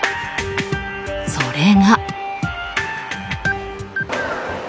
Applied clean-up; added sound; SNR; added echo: none; none; none; none.